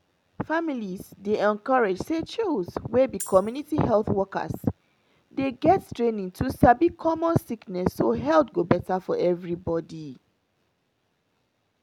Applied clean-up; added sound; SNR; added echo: none; Tambourine; 17 dB; none.